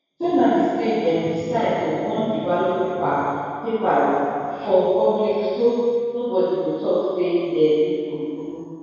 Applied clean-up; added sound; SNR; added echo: none; none; none; reverberation time 2.2 s.